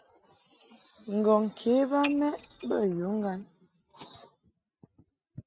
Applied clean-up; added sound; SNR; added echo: neural mask model RNNoise.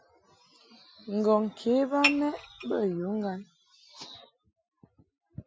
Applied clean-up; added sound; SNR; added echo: classical method Wiener filter.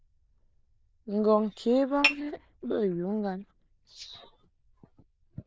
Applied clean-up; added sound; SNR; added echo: neural diffusion model UNIVERSE++.